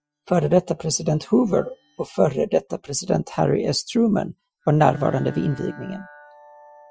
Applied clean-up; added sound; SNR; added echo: classical method Wiener filter.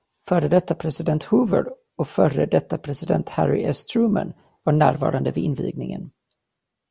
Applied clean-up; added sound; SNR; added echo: none; none; none; none.